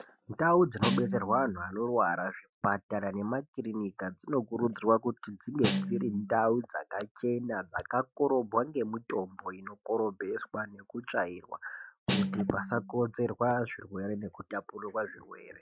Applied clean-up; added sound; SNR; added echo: classical method Wiener filter.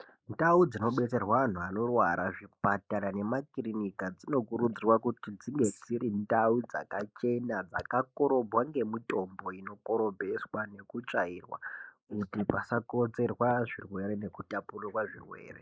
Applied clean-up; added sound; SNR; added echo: neural mask model Resemble Enhance denoiser.